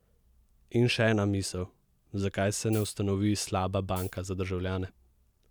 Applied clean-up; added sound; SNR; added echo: none; Hi-hat; 16 dB; none.